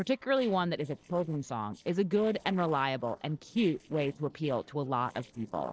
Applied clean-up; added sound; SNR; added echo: neural separator model SepFormer DNS4.